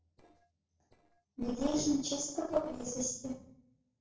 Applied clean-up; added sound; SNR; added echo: neural separator model SepFormer DNS4.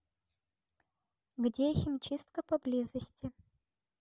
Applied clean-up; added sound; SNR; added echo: none; none; none; none.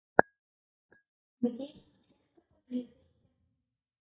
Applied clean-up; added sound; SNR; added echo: neural mask model DeepFilterNet 3.